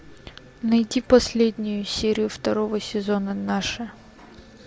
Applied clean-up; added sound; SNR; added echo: none; none; none; none.